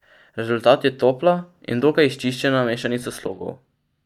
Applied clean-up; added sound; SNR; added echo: neural mask model DeepFilterNet 3.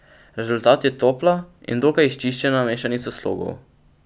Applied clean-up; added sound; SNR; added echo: none; none; none; none.